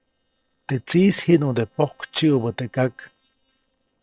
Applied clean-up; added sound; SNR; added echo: neural separator model SepFormer DNS4.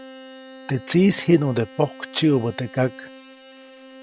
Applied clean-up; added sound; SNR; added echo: none; Bowed string instrument; 19 dB; none.